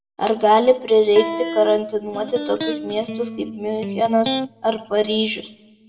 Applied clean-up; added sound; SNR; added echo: none; Electric guitar; 8 dB; reverberation time 0.6 s.